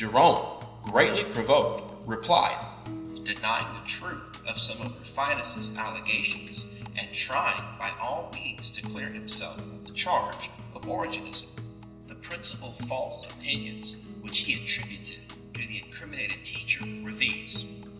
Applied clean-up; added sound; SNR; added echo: none; Acoustic guitar; 13 dB; reverberation time 0.9 s.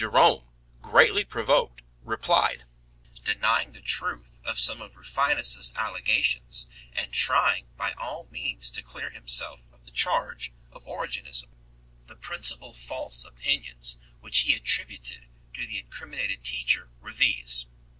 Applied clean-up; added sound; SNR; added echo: none; none; none; none.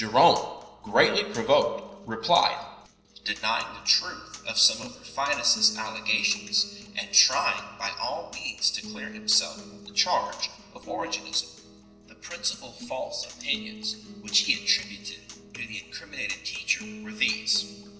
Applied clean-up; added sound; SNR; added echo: neural separator model SepFormer DNS4.